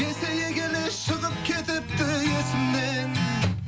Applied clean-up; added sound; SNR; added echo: none; Wind instrument, woodwind instrument; 15 dB; none.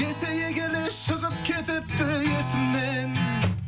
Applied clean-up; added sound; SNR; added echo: none; none; none; none.